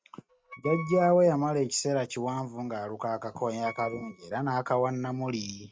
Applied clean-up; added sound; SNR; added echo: neural mask model RNNoise.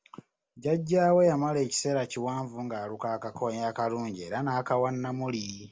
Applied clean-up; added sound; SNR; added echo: none; none; none; none.